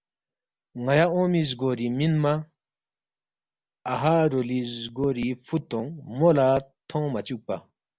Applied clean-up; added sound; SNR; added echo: none; none; none; none.